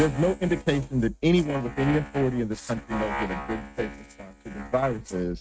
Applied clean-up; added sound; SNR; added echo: neural mask model RNNoise.